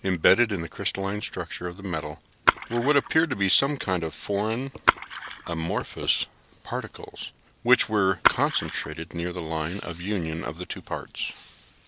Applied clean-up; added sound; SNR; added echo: none; Splash, splatter; 3 dB; none.